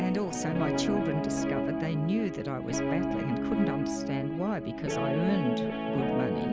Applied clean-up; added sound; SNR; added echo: none; Guitar; -1 dB; none.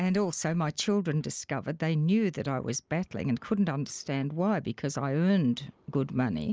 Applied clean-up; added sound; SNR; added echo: none; none; none; none.